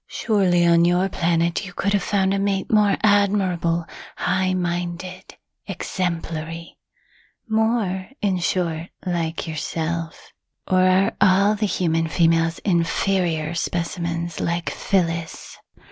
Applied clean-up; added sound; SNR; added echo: none; none; none; none.